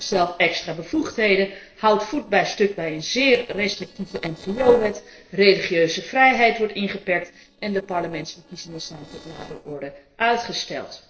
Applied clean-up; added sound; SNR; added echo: neural separator model SepFormer DNS4.